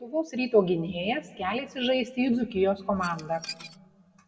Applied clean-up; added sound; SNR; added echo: none; Dishes, pots, and pans / Glass; 16 dB; reverberation time 0.8 s.